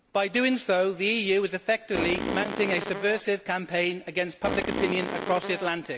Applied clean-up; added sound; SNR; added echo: none; Fart; 5 dB; none.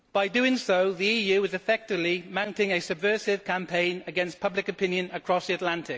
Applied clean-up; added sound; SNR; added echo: none; none; none; none.